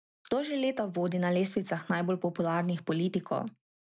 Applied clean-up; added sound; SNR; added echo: none; none; none; none.